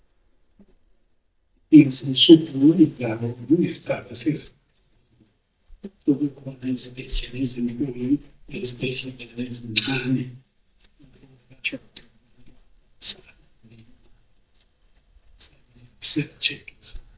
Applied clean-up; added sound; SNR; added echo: neural mask model DeepFilterNet 3.